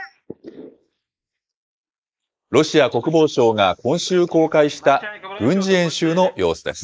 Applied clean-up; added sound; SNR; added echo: neural mask model Resemble Enhance denoiser.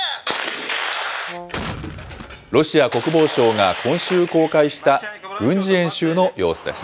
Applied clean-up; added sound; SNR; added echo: none; Brass instrument; 19 dB; none.